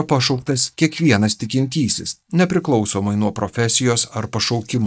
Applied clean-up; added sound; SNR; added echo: neural mask model DeepFilterNet 3.